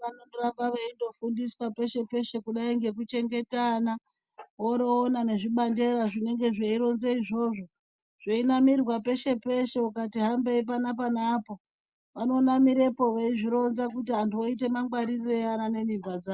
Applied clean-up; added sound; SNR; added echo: none; none; none; none.